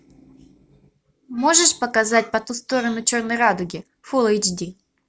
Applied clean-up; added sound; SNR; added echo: none; none; none; none.